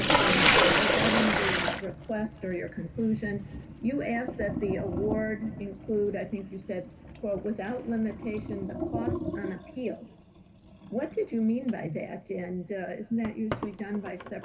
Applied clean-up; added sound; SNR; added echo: none; Sink (filling or washing); -1 dB; reverberation time 2.8 s.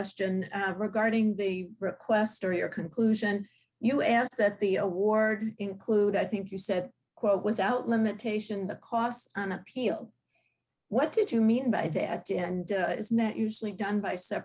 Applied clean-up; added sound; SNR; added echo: none; none; none; none.